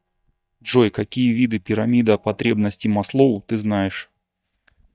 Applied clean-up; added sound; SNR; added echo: neural mask model DeepFilterNet 3.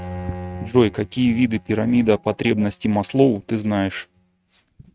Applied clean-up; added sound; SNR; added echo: neural mask model RNNoise.